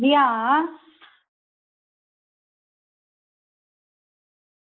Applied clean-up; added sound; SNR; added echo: neural mask model Resemble Enhance denoiser.